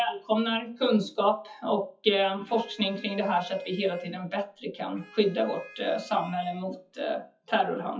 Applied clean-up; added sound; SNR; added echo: classical method WPE with log-MMSE.